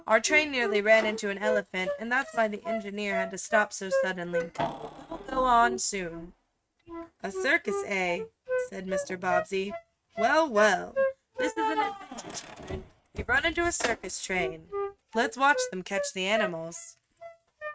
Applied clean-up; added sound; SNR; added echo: neural mask model RNNoise.